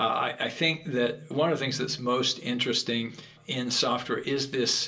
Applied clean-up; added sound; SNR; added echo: none; none; none; reverberation time 0.2 s.